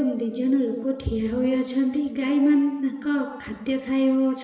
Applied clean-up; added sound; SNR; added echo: none; none; none; reverberation time 1.3 s.